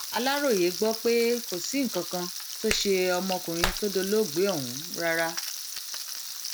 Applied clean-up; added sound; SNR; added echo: none; Frying (food) + Clapping; 6 dB; none.